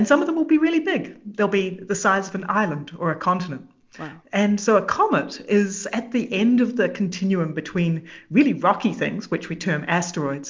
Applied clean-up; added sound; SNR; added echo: none; none; none; none.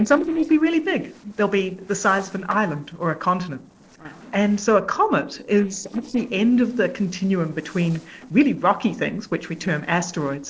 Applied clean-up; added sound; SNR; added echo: neural separator model SepFormer DNS4.